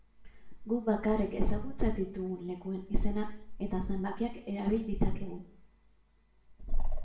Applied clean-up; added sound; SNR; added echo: none; none; none; reverberation time 0.5 s.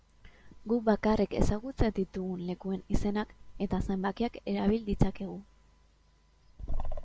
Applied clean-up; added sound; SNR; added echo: none; none; none; none.